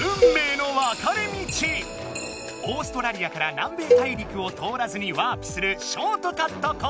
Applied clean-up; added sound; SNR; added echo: none; Cowbell; -1 dB; none.